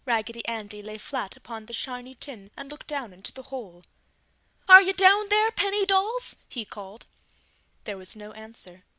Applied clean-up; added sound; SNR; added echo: none; none; none; none.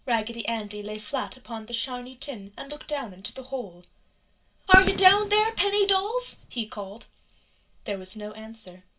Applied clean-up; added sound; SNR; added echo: none; Fireworks; 3 dB; reverberation time 0.2 s.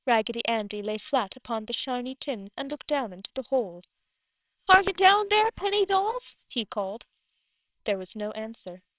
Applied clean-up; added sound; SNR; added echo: neural separator model SepFormer WHAMR!.